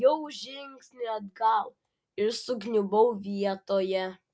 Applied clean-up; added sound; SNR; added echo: none; none; none; none.